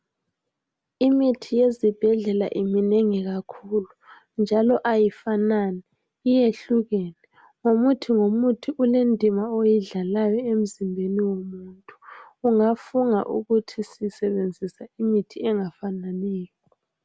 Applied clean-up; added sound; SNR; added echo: none; none; none; none.